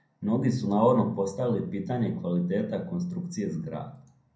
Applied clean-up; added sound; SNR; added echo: none; none; none; reverberation time 0.6 s.